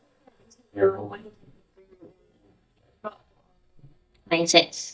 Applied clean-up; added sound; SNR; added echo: neural mask model DeepFilterNet 3.